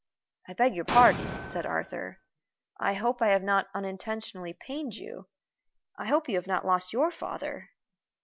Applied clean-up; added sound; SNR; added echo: none; Explosion; 6 dB; none.